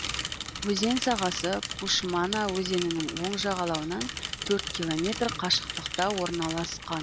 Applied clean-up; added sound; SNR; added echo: none; Mechanisms / Bicycle; 6 dB; none.